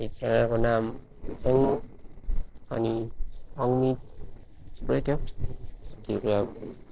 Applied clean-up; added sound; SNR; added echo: neural separator model SepFormer DNS4.